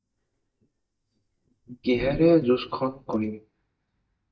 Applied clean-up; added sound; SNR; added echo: neural mask model DeepFilterNet 3.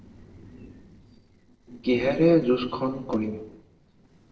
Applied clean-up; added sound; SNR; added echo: neural separator model SepFormer DNS4.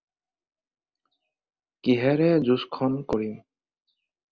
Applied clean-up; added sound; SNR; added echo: none; none; none; none.